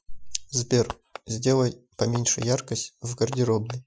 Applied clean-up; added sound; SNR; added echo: classical method Wiener filter.